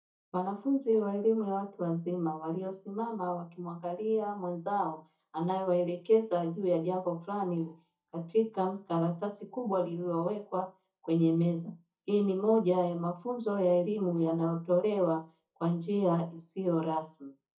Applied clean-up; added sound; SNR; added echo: neural mask model DeepFilterNet 3.